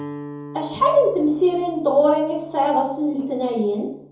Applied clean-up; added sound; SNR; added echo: none; Guitar; 18 dB; reverberation time 2.6 s.